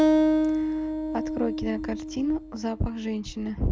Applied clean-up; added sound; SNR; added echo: none; Acoustic guitar; -3 dB; none.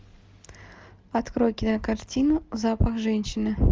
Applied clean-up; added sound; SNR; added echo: none; none; none; none.